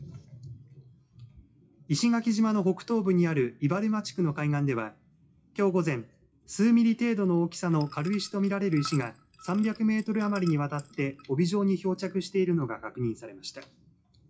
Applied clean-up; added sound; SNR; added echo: classical method WPE with log-MMSE.